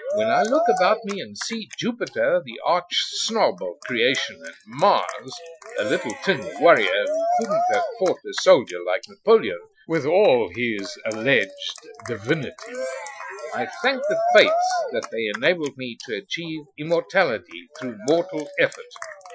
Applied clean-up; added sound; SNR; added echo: classical method Wiener filter.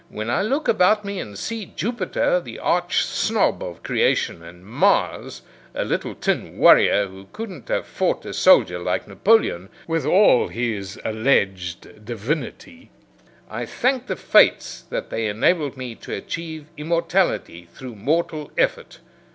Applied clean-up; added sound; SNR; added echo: none; none; none; none.